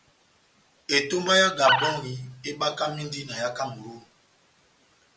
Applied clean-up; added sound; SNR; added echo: none; Animal; -2 dB; none.